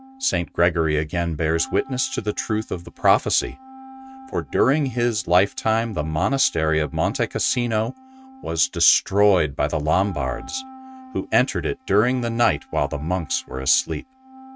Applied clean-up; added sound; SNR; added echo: neural mask model RNNoise.